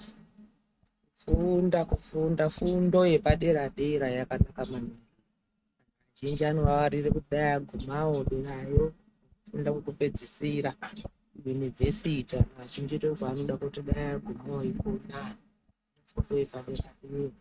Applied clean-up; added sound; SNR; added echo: neural mask model RNNoise.